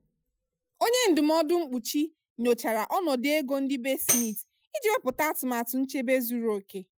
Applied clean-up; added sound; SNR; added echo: classical method Wiener filter.